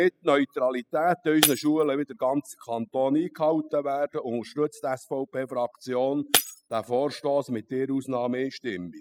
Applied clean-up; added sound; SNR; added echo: classical method spectral subtraction.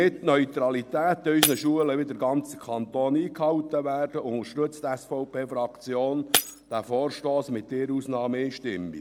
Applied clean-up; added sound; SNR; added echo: none; Shatter; 8 dB; none.